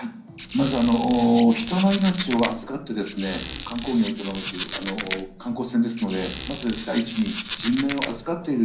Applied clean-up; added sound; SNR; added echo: none; Squeak; 11 dB; reverberation time 0.6 s.